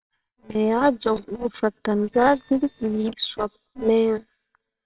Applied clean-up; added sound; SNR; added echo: neural separator model SepFormer WHAMR!.